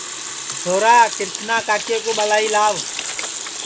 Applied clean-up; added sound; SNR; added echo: none; Sink (filling or washing) / Water tap, faucet; 7 dB; none.